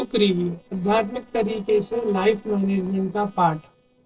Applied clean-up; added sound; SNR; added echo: neural separator model SepFormer DNS4.